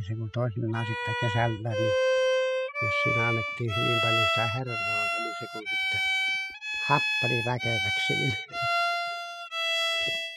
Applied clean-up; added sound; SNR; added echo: classical method spectral subtraction.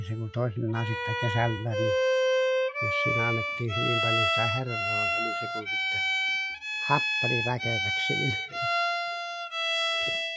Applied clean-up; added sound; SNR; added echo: classical method log-MMSE.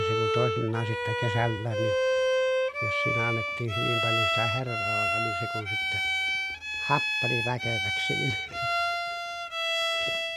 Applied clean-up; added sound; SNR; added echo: none; Bowed string instrument; -5 dB; none.